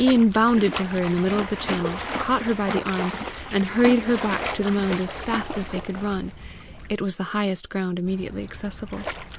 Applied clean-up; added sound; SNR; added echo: none; Splash, splatter; 9 dB; none.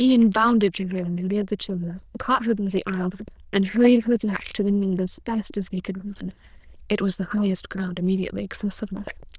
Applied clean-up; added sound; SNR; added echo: neural diffusion model UNIVERSE++.